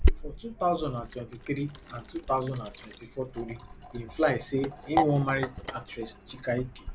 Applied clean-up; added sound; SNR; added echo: none; Sink (filling or washing); 1 dB; none.